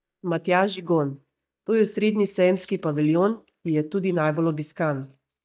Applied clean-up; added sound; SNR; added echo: neural mask model DeepFilterNet 3.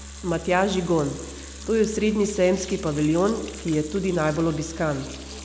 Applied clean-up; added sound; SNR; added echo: none; Sink (filling or washing) / Water tap, faucet + Musical instrument; 14 dB; none.